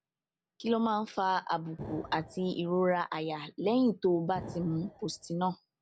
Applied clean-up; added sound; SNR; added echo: none; Explosion; 16 dB; none.